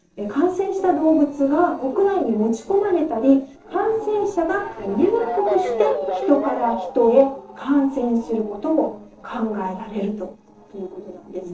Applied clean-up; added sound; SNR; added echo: neural separator model SepFormer DNS4.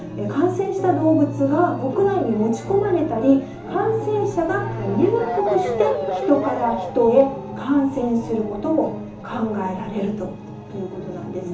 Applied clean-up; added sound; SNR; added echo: none; Motor vehicle (road) / Siren; 11 dB; reverberation time 0.7 s.